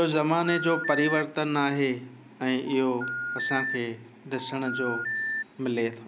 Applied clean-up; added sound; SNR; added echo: none; Telephone; 6 dB; none.